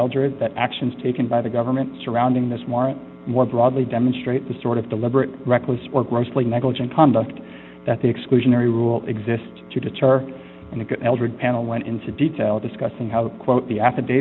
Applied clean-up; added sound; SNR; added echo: none; none; none; none.